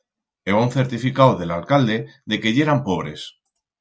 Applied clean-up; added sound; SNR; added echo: none; none; none; none.